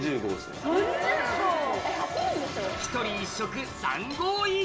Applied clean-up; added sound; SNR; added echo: none; Coin (dropping); 17 dB; reverberation time 1.4 s.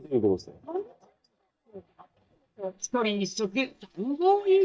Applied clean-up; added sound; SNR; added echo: neural mask model DeepFilterNet 3.